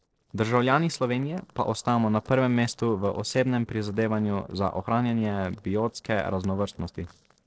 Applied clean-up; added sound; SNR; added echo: neural separator model SepFormer DNS4.